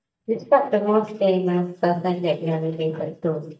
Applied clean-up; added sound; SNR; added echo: neural mask model DeepFilterNet 3.